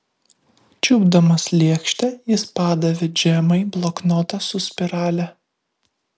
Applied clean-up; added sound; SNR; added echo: none; none; none; none.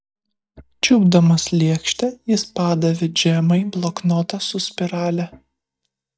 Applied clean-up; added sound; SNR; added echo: neural mask model DeepFilterNet 3.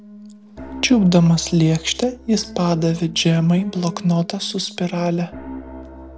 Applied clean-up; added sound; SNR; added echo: none; Piano; 17 dB; none.